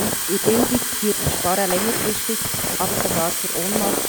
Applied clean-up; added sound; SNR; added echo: none; Walk, footsteps + Fill (with liquid) / Water tap, faucet; -2 dB; none.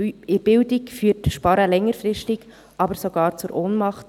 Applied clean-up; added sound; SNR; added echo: none; none; none; none.